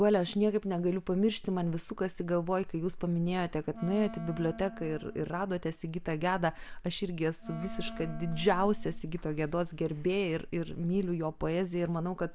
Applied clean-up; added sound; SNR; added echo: none; Wind instrument, woodwind instrument; 15 dB; none.